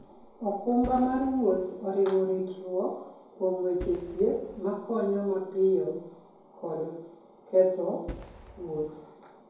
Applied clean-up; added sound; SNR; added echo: none; Fireworks; 17 dB; reverberation time 2.3 s.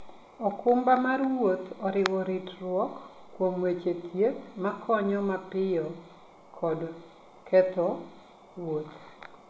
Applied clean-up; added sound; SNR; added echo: none; none; none; none.